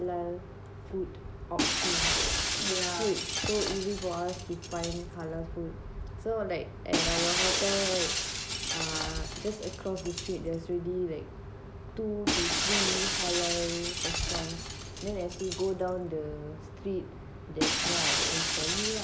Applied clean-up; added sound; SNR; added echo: none; Shatter; -1 dB; none.